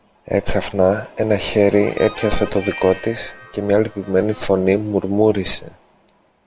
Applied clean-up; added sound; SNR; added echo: none; Harmonica; 17 dB; none.